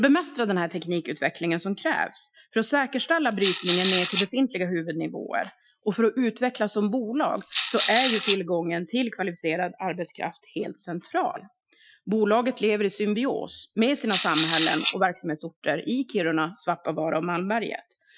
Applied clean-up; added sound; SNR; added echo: classical method Wiener filter.